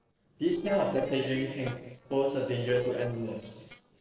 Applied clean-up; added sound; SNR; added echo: neural separator model SepFormer DNS4.